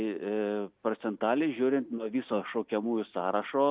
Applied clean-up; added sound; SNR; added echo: none; none; none; none.